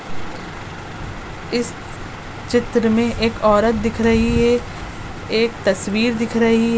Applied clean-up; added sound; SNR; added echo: none; none; none; none.